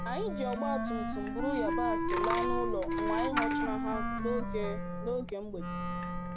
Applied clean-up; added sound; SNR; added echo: none; Coin (dropping) + Wind instrument, woodwind instrument; -4 dB; none.